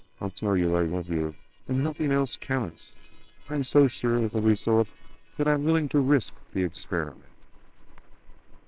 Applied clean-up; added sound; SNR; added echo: neural separator model SepFormer WHAMR!.